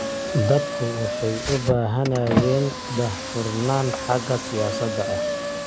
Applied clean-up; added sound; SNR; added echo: none; Car; 3 dB; none.